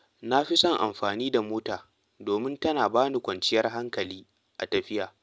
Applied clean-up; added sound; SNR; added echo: none; none; none; none.